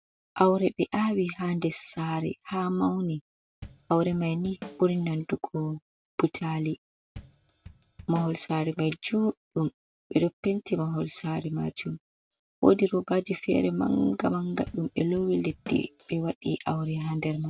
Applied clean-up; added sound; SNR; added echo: none; Drum kit; 18 dB; none.